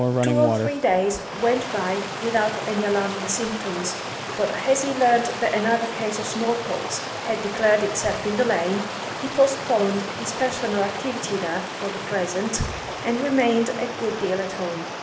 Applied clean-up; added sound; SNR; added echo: none; Stream; 5 dB; reverberation time 1.0 s.